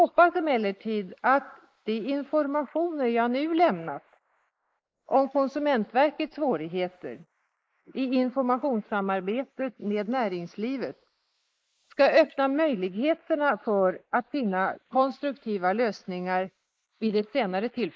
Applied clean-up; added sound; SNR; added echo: neural mask model Resemble Enhance denoiser.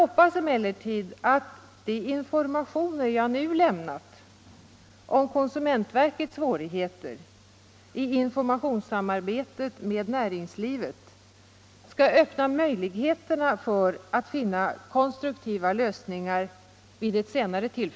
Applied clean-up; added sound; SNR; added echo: none; none; none; none.